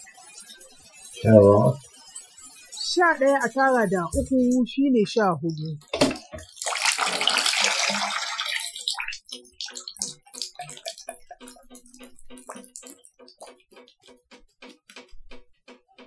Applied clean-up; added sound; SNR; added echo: classical method Wiener filter.